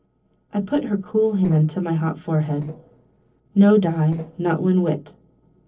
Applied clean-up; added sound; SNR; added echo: neural separator model SepFormer DNS4.